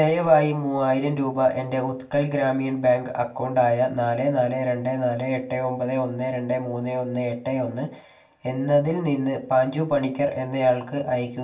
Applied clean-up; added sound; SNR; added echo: none; none; none; reverberation time 0.3 s.